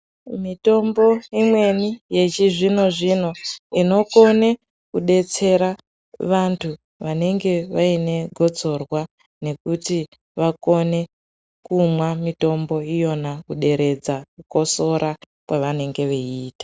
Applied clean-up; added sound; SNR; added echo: none; none; none; none.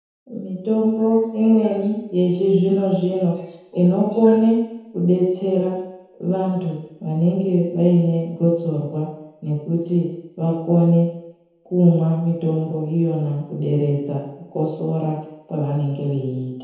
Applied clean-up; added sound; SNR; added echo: none; none; none; reverberation time 0.9 s.